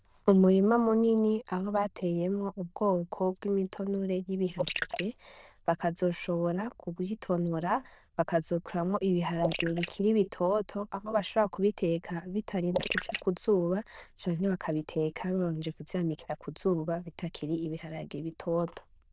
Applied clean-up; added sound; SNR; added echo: neural diffusion model UNIVERSE++.